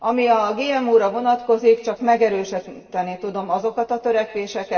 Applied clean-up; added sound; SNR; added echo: none; none; none; reverberation time 1.6 s.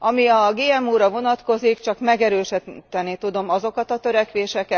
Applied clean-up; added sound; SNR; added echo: none; none; none; none.